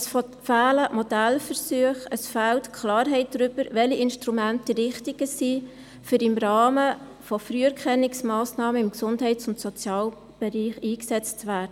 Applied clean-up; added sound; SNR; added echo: none; none; none; none.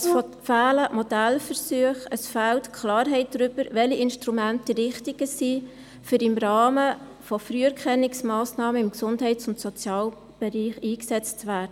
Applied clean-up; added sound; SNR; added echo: none; Brass instrument; 5 dB; none.